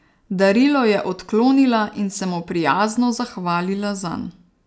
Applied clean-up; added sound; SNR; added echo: none; none; none; none.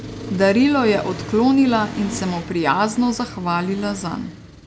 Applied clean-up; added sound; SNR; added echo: none; Accelerating, revving, vroom; 13 dB; none.